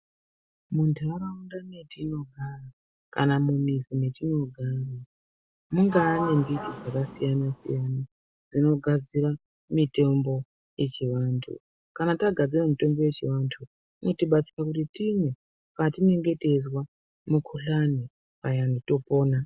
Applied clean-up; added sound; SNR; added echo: none; Sliding door; 8 dB; none.